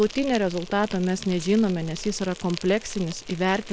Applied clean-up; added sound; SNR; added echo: none; Insect; 14 dB; none.